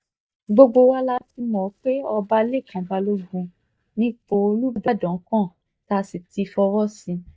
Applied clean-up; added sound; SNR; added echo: neural mask model DeepFilterNet 3.